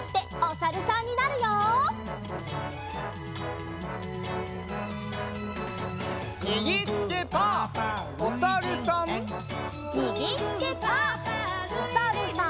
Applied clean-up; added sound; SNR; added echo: none; none; none; none.